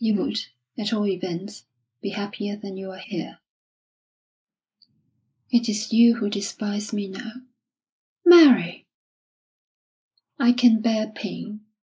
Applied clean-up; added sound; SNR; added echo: neural mask model Resemble Enhance denoiser.